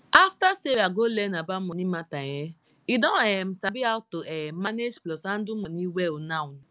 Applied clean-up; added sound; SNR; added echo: none; none; none; none.